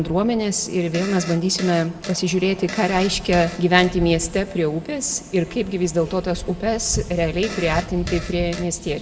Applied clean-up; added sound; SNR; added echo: none; Fart; 14 dB; reverberation time 1.1 s.